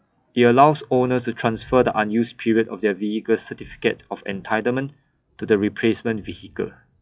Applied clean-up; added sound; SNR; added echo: classical method log-MMSE.